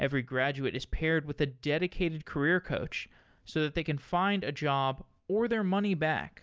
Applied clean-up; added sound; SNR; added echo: none; none; none; none.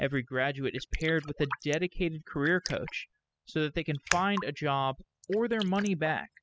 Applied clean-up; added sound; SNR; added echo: classical method spectral subtraction.